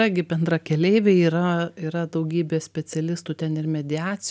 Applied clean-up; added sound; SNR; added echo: none; none; none; none.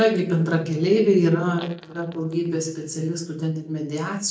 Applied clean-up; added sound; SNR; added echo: neural mask model DeepFilterNet 3.